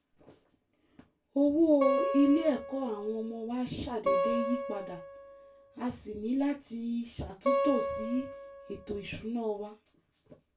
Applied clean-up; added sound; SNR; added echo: none; Acoustic guitar; 2 dB; reverberation time 0.2 s.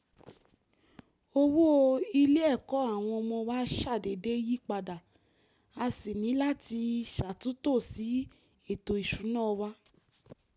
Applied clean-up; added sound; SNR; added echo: none; none; none; none.